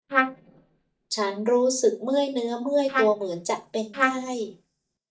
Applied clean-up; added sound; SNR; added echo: neural mask model DeepFilterNet 3.